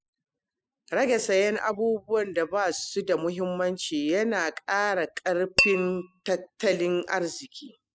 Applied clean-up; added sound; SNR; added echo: classical method spectral subtraction.